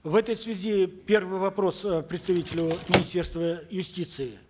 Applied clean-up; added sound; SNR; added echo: none; Drawer open or close; 2 dB; none.